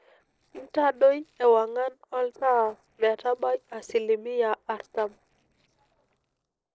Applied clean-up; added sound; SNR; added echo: neural separator model SepFormer DNS4.